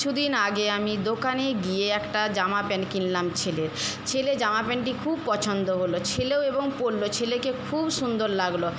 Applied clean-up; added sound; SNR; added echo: none; none; none; none.